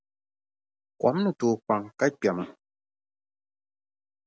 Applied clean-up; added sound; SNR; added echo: none; none; none; none.